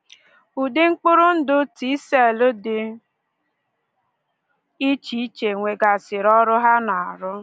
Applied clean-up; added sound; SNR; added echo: none; none; none; none.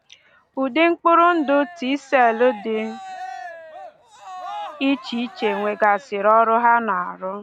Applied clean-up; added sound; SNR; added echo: none; Cheering; 16 dB; none.